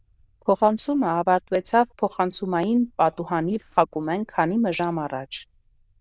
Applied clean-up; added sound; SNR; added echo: neural diffusion model UNIVERSE++.